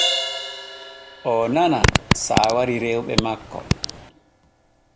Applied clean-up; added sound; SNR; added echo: none; Fart + Crash cymbal; 1 dB; none.